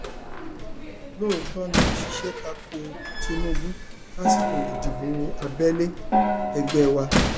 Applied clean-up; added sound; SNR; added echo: none; Gong + Slam; -2 dB; none.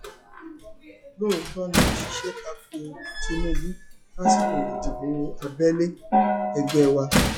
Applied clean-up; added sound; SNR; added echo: classical method log-MMSE.